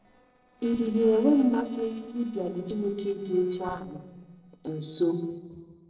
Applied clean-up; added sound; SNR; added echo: neural separator model SepFormer DNS4.